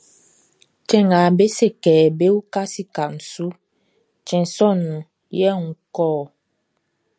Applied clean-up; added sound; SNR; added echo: none; none; none; none.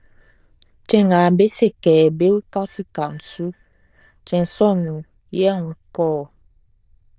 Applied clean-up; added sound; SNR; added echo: neural diffusion model UNIVERSE++.